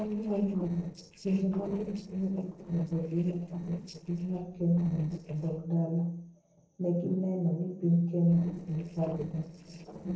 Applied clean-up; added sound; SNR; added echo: neural separator model SepFormer DNS4.